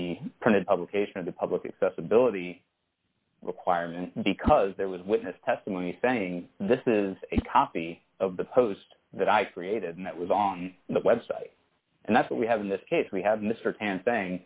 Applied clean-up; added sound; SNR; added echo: none; Whoosh, swoosh, swish; 10 dB; none.